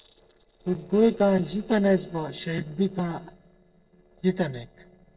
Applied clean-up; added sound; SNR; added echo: neural separator model SepFormer DNS4.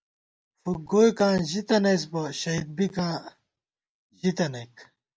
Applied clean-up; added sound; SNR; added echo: none; none; none; none.